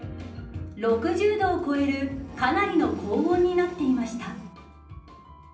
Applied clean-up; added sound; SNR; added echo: none; Buzz; 19 dB; reverberation time 0.6 s.